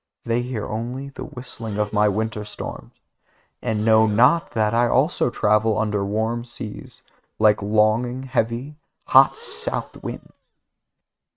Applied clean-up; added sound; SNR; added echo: neural mask model RNNoise.